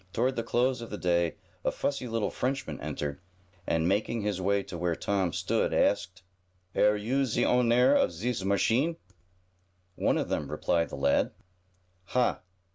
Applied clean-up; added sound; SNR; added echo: none; none; none; none.